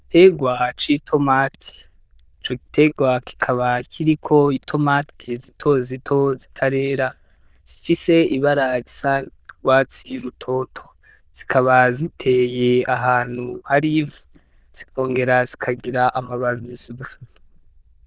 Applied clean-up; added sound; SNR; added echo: neural diffusion model UNIVERSE++.